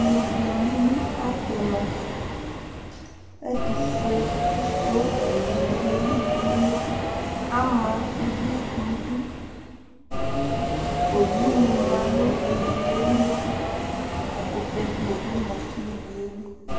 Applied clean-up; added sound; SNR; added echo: none; Subway, metro, underground; -2 dB; reverberation time 2.0 s.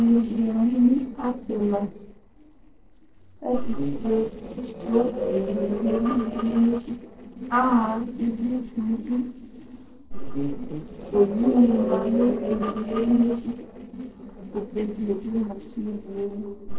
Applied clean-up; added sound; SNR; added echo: neural separator model SepFormer DNS4.